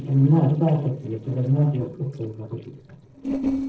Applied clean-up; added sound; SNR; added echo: neural separator model SepFormer DNS4.